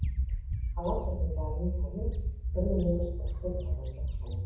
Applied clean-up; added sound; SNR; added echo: none; Bird; -5 dB; reverberation time 0.8 s.